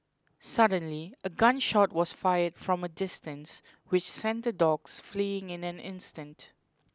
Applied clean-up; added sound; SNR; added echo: none; none; none; none.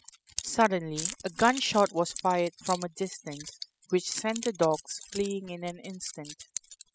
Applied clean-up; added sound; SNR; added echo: classical method spectral subtraction.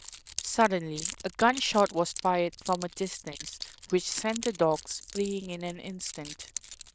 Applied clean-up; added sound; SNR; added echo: neural diffusion model UNIVERSE++.